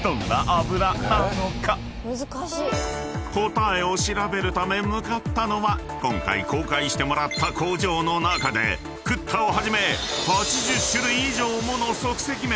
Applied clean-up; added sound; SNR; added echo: none; none; none; none.